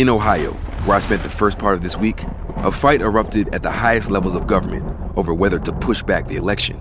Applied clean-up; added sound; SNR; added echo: none; Thunder; 10 dB; none.